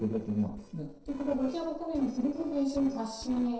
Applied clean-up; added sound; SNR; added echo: neural separator model SepFormer DNS4.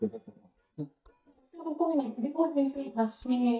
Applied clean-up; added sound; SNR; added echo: neural mask model DeepFilterNet 3.